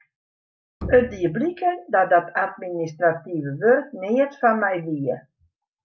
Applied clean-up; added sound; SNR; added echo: none; Bowed string instrument; 14 dB; none.